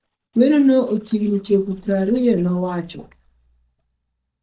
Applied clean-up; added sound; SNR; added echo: neural mask model DeepFilterNet 3.